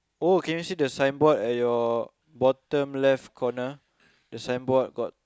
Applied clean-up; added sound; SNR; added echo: none; none; none; none.